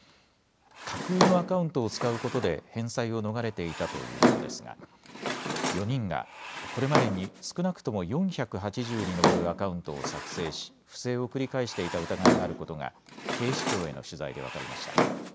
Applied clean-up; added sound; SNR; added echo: none; Drawer open or close; 0 dB; none.